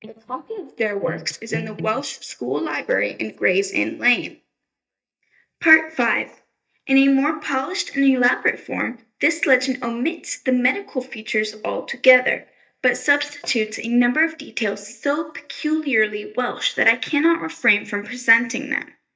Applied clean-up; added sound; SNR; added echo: neural mask model DeepFilterNet 3.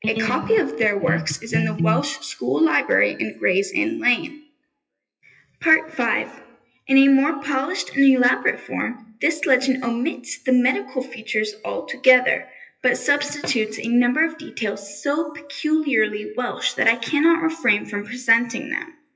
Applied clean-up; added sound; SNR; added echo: classical method WPE with log-MMSE.